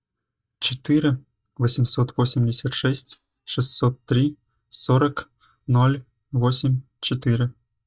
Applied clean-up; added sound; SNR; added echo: neural mask model DeepFilterNet 3.